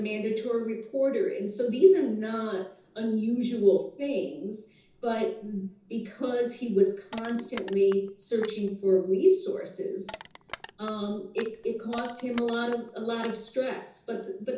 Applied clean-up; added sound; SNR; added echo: none; Crushing; 17 dB; reverberation time 0.6 s.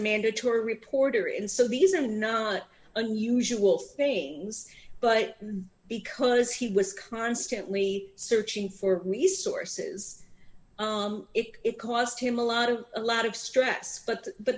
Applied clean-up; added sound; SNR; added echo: none; none; none; none.